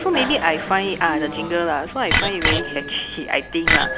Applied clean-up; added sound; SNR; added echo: none; Bicycle bell; 2 dB; none.